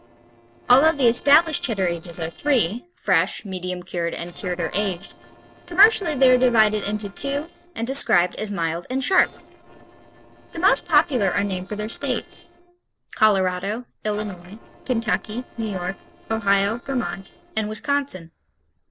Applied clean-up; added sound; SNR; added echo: neural separator model SepFormer DNS4.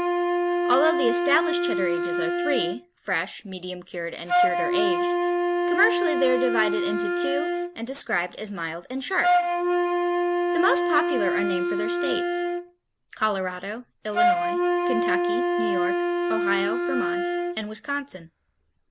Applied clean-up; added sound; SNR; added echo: none; Wind instrument, woodwind instrument; -4 dB; none.